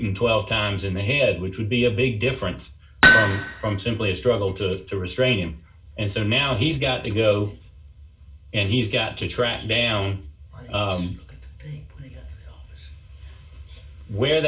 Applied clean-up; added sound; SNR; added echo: none; Hammer; -4 dB; reverberation time 0.2 s.